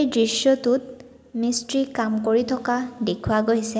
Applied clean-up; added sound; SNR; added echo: none; none; none; none.